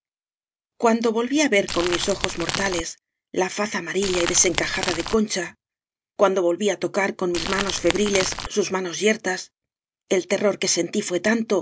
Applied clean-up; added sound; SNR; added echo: none; Crumpling, crinkling / Crackle; 5 dB; none.